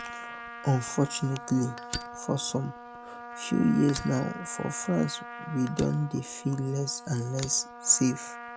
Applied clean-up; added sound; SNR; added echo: none; Fire + Trumpet; 12 dB; none.